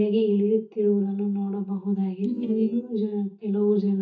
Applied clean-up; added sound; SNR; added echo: neural mask model DeepFilterNet 3.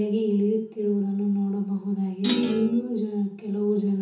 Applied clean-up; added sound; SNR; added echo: none; Thump, thud; -1 dB; reverberation time 0.8 s.